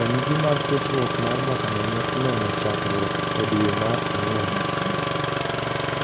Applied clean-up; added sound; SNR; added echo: none; Engine starting; -2 dB; none.